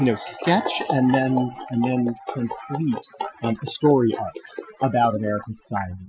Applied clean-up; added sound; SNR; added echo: classical method Wiener filter.